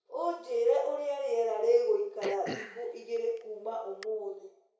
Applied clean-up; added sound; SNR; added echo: none; Cough; 14 dB; reverberation time 0.6 s.